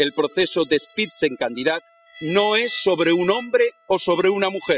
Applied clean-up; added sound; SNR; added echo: classical method spectral subtraction.